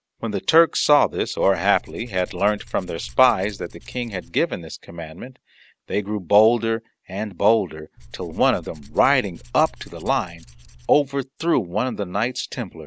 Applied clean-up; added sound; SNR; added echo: none; Tools; 20 dB; none.